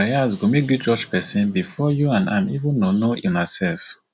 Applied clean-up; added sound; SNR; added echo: none; none; none; none.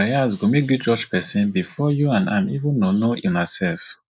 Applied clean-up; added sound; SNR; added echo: neural mask model Resemble Enhance denoiser.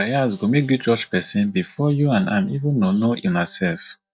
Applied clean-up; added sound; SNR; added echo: neural mask model DeepFilterNet 3.